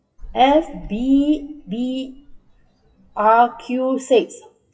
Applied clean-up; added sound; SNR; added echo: classical method WPE with log-MMSE.